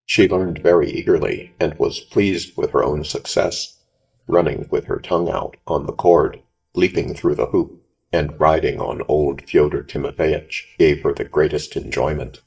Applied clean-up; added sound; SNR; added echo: neural mask model DeepFilterNet 3.